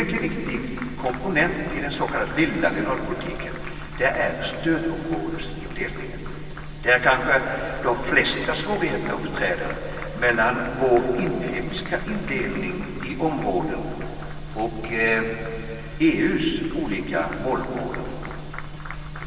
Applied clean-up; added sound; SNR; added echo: none; Applause; 18 dB; reverberation time 2.6 s.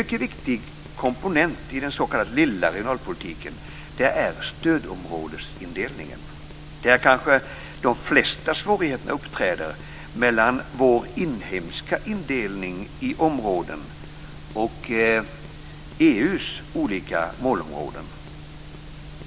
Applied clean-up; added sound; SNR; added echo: none; none; none; none.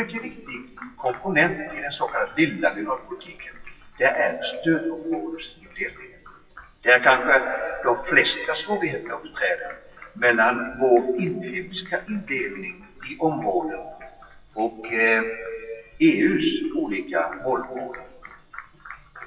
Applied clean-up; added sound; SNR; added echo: classical method WPE with log-MMSE.